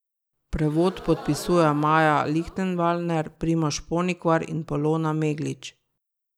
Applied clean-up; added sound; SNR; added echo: none; Crowd / Gasp; 18 dB; none.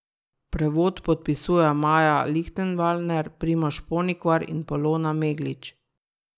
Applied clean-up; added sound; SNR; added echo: none; none; none; none.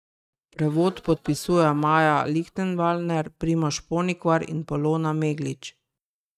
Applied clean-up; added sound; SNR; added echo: neural mask model RNNoise.